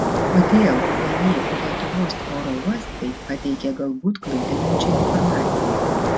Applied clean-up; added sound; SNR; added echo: none; Waves, surf; -1 dB; none.